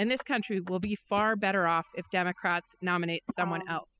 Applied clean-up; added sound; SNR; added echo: classical method spectral subtraction.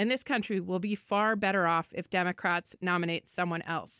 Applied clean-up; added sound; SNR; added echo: none; none; none; none.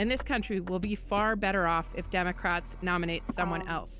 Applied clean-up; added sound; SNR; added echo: none; Motor vehicle (road); 9 dB; none.